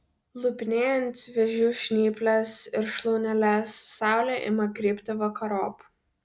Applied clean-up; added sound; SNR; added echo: none; none; none; none.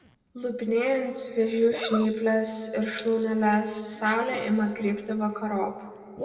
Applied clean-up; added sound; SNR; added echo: none; Zipper (clothing); 17 dB; reverberation time 1.9 s.